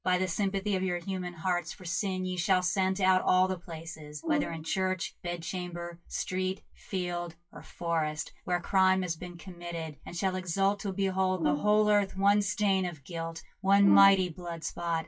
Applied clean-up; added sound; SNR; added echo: classical method WPE with log-MMSE.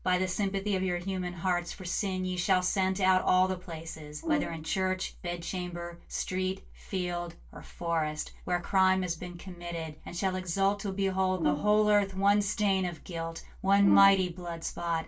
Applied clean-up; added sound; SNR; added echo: none; Brass instrument; 5 dB; reverberation time 0.2 s.